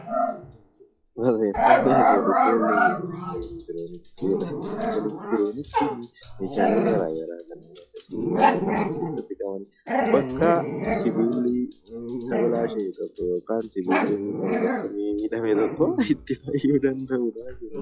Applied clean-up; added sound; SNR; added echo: classical method log-MMSE.